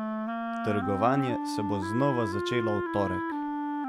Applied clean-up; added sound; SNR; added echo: none; Wind instrument, woodwind instrument; 1 dB; none.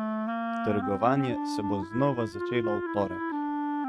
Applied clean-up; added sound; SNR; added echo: neural mask model RNNoise.